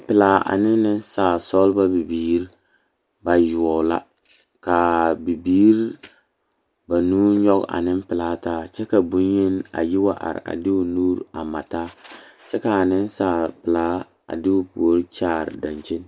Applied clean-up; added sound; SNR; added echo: none; none; none; none.